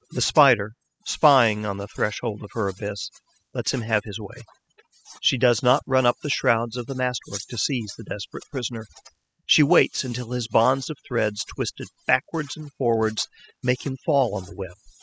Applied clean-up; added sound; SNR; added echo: classical method spectral subtraction.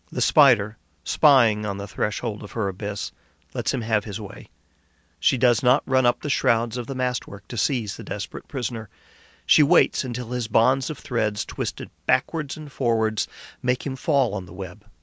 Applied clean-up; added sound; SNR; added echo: none; none; none; none.